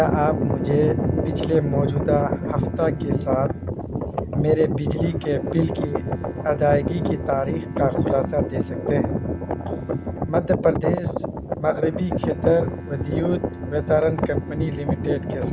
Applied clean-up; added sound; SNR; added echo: none; Bowed string instrument; 14 dB; none.